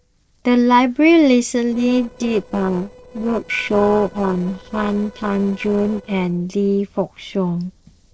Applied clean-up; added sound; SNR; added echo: neural separator model SepFormer DNS4.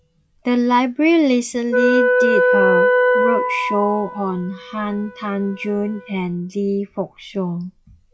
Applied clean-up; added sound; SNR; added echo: classical method log-MMSE.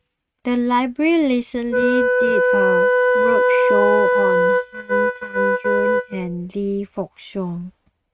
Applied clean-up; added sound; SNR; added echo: neural mask model RNNoise.